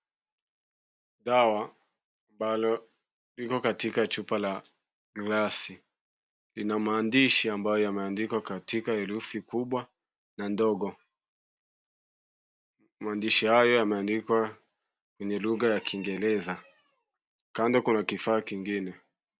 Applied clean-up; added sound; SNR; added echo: none; none; none; none.